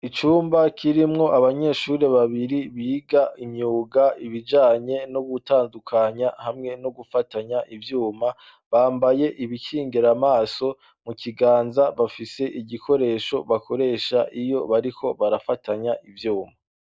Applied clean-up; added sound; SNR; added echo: none; none; none; none.